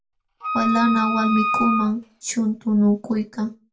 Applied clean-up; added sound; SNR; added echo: none; Wind instrument, woodwind instrument; 3 dB; reverberation time 0.2 s.